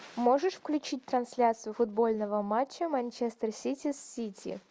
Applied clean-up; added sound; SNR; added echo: none; none; none; none.